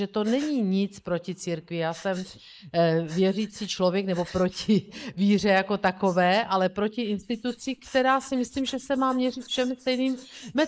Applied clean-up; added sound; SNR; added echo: neural mask model Resemble Enhance denoiser.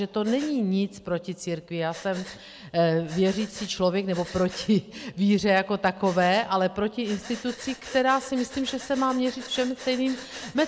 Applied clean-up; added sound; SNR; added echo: none; Breathing; 18 dB; none.